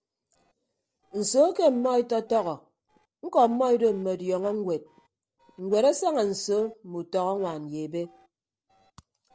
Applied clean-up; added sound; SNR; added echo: neural separator model SepFormer DNS4.